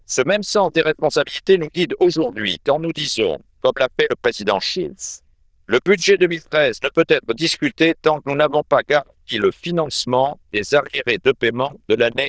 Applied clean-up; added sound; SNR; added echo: neural diffusion model UNIVERSE++.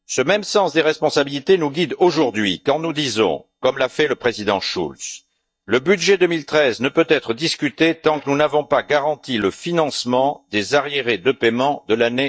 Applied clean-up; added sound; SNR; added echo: neural mask model DeepFilterNet 3.